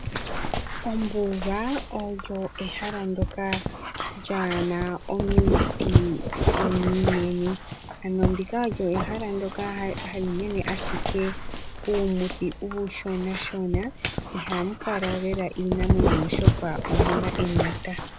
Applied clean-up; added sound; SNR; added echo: none; Dog; -1 dB; none.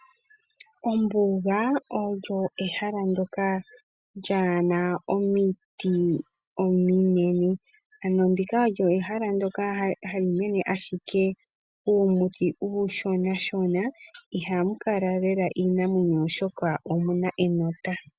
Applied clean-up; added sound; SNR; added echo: none; none; none; none.